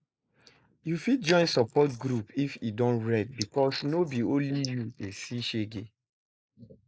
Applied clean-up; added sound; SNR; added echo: neural mask model Resemble Enhance denoiser.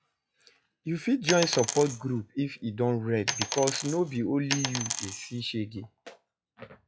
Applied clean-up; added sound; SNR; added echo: classical method log-MMSE.